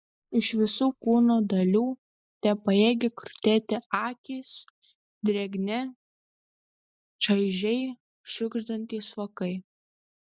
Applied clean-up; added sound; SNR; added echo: neural mask model Resemble Enhance denoiser.